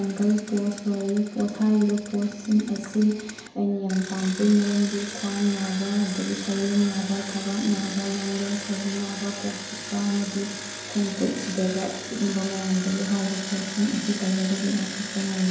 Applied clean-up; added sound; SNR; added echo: none; Engine; 11 dB; reverberation time 0.8 s.